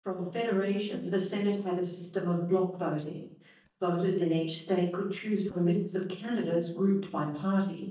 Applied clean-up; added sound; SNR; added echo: neural mask model DeepFilterNet 3.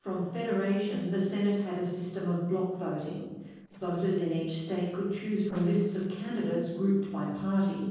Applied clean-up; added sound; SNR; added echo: neural separator model SepFormer DNS4.